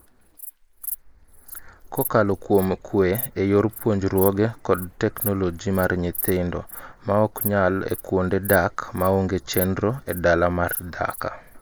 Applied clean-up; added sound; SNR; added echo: neural mask model Resemble Enhance denoiser.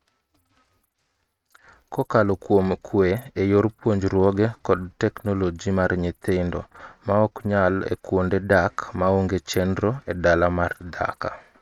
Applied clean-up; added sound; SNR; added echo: neural mask model RNNoise.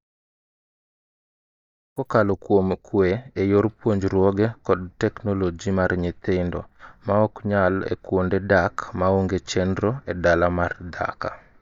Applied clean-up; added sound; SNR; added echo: neural mask model DeepFilterNet 3.